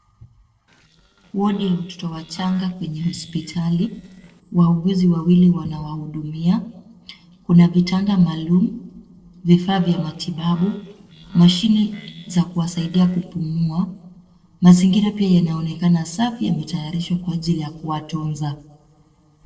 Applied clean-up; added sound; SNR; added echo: neural separator model SepFormer DNS4.